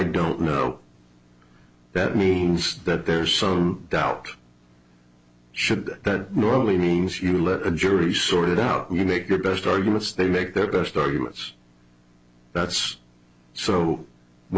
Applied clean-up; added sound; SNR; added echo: none; none; none; none.